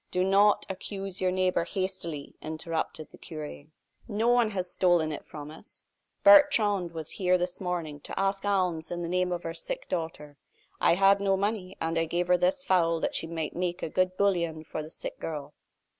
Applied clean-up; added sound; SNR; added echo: none; none; none; none.